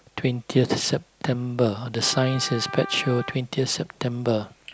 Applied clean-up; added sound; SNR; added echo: none; Wind instrument, woodwind instrument; 14 dB; none.